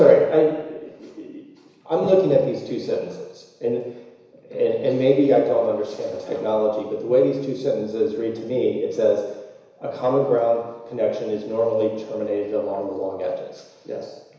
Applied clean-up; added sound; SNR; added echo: none; none; none; reverberation time 1.0 s.